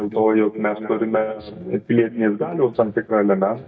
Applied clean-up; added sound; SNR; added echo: neural mask model DeepFilterNet 3.